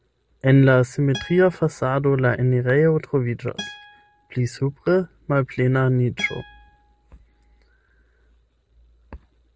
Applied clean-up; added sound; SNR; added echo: none; Acoustic guitar; 19 dB; none.